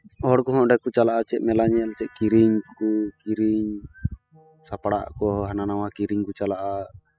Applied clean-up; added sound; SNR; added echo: classical method spectral subtraction.